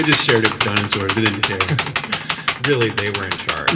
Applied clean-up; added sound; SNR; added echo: none; Computer keyboard; 1 dB; reverberation time 0.9 s.